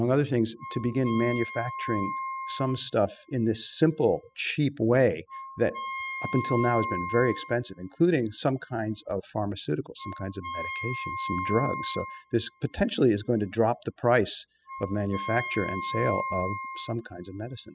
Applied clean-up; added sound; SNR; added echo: classical method spectral subtraction.